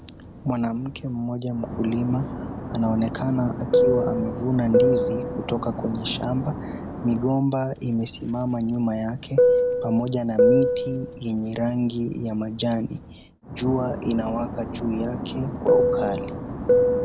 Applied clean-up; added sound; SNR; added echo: none; Fixed-wing aircraft, airplane; -1 dB; none.